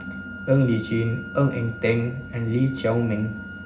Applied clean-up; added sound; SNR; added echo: none; Wind instrument, woodwind instrument; 16 dB; reverberation time 0.4 s.